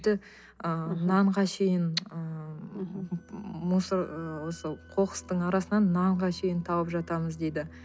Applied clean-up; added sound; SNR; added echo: none; none; none; none.